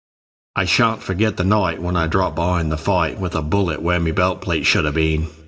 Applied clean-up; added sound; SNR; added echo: neural mask model DeepFilterNet 3.